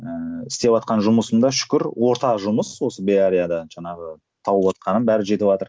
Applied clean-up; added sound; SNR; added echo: none; none; none; none.